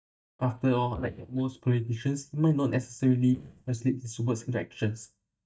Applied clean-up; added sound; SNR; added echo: neural mask model DeepFilterNet 3.